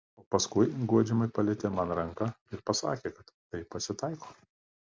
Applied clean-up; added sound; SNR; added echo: none; none; none; none.